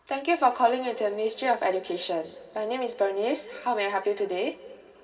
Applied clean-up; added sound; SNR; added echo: none; none; none; reverberation time 2.6 s.